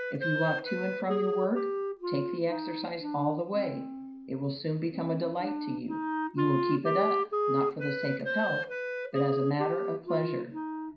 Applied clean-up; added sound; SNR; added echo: none; Wind instrument, woodwind instrument; 0 dB; reverberation time 0.5 s.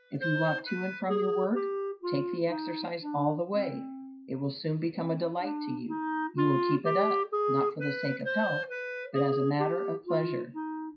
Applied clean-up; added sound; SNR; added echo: classical method WPE with log-MMSE.